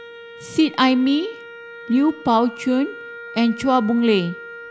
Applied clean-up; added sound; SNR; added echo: none; Wind instrument, woodwind instrument; 16 dB; none.